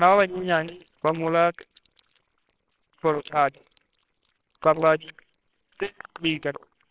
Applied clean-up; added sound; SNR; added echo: neural separator model SepFormer WHAMR!.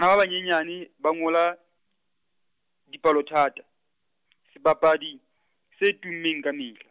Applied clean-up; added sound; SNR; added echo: none; none; none; none.